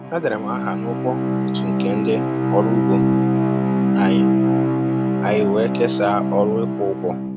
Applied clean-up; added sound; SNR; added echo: none; Bowed string instrument; -4 dB; none.